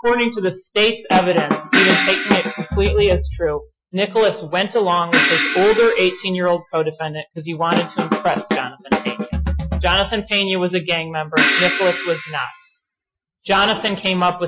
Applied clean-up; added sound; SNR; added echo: classical method Wiener filter.